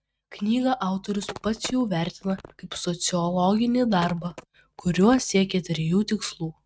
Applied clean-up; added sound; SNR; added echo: neural mask model RNNoise.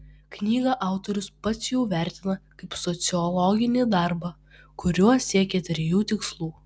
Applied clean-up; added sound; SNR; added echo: none; none; none; none.